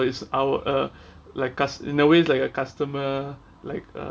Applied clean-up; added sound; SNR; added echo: none; none; none; none.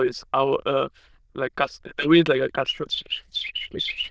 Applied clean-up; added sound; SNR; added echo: neural diffusion model UNIVERSE++.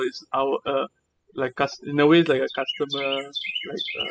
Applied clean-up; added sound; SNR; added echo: classical method spectral subtraction.